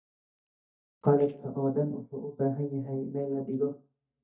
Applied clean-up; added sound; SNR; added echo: neural mask model DeepFilterNet 3.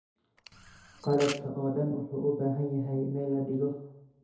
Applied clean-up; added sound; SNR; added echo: none; Camera; 12 dB; reverberation time 2.1 s.